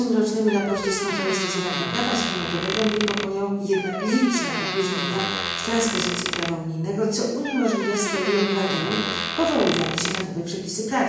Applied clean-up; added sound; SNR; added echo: none; Squeak; 4 dB; reverberation time 1.0 s.